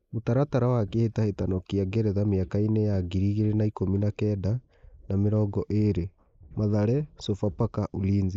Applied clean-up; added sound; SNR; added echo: neural mask model Resemble Enhance denoiser.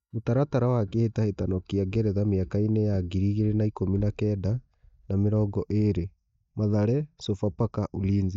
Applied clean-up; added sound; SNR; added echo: neural mask model DeepFilterNet 3.